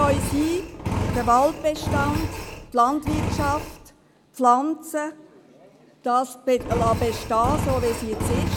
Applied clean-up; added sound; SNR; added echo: none; Engine; 4 dB; none.